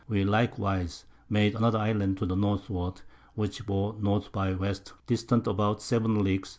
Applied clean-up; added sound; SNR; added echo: none; none; none; none.